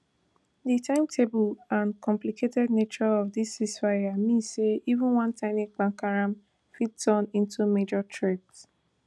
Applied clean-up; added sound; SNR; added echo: none; none; none; none.